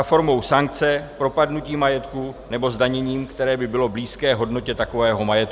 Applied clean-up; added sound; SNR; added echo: none; none; none; none.